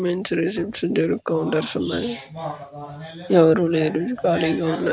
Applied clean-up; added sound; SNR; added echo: none; none; none; none.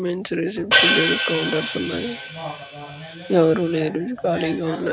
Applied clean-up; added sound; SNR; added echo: none; Hi-hat; 1 dB; none.